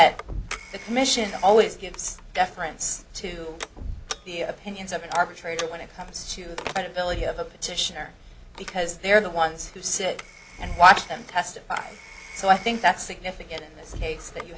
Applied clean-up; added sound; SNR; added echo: none; Thump, thud + Telephone; 14 dB; none.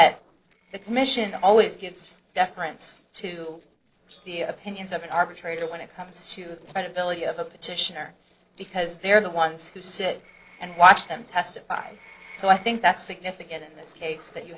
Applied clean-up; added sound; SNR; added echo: neural separator model SepFormer DNS4.